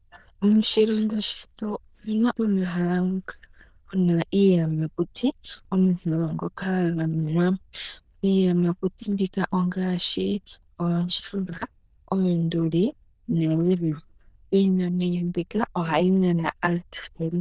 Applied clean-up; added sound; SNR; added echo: neural diffusion model UNIVERSE++.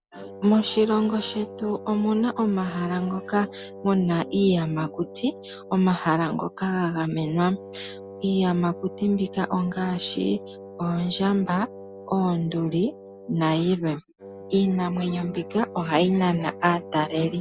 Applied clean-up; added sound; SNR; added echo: none; Wind instrument, woodwind instrument; 16 dB; none.